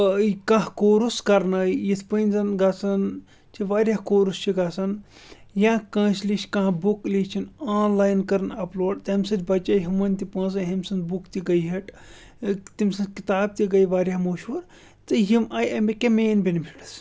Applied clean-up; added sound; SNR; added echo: none; none; none; none.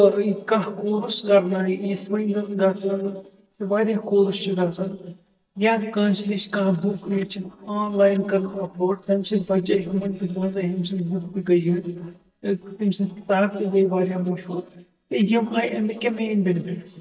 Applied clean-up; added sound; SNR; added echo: neural mask model DeepFilterNet 3.